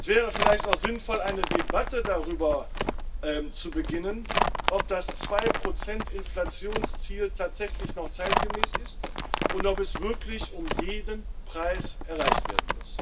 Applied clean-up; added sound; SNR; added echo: none; Livestock, farm animals, working animals; -1 dB; reverberation time 0.2 s.